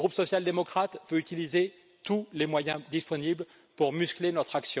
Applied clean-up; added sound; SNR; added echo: none; none; none; none.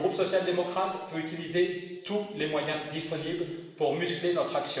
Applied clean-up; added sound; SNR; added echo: none; none; none; reverberation time 1.2 s.